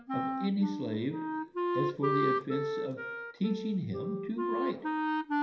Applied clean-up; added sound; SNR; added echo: none; Wind instrument, woodwind instrument; -1 dB; reverberation time 0.9 s.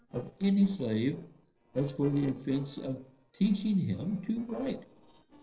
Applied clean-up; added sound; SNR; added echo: neural separator model SepFormer DNS4.